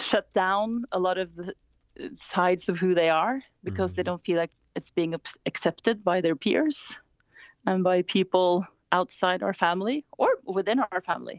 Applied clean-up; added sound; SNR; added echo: none; none; none; none.